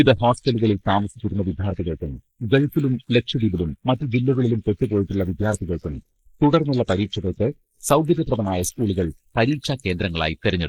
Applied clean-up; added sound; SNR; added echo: neural mask model Resemble Enhance denoiser.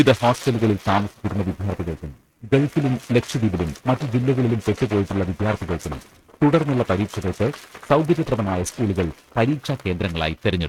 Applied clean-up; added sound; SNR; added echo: neural mask model RNNoise.